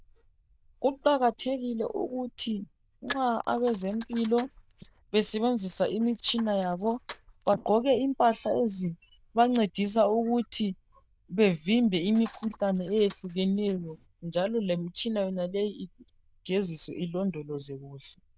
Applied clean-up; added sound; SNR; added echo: neural diffusion model UNIVERSE++.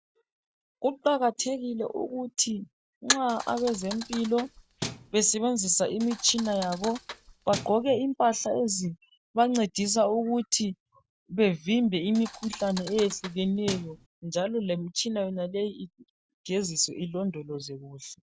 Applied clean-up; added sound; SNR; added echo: none; Thump, thud; 12 dB; none.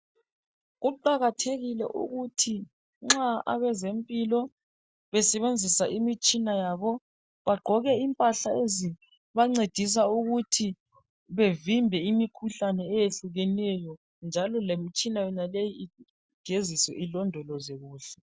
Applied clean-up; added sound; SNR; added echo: none; none; none; none.